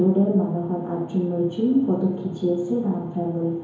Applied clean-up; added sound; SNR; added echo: none; none; none; reverberation time 1.0 s.